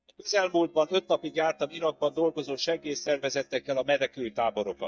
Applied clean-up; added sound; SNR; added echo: neural mask model DeepFilterNet 3.